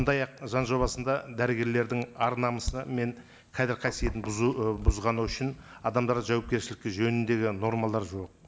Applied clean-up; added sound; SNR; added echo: none; Knock; 16 dB; none.